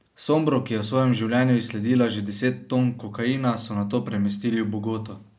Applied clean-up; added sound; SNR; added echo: none; none; none; none.